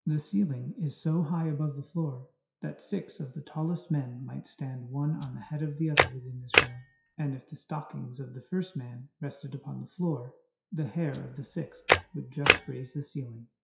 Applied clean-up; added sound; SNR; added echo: classical method WPE with log-MMSE.